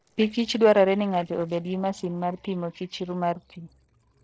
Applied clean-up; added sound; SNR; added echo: neural separator model SepFormer DNS4.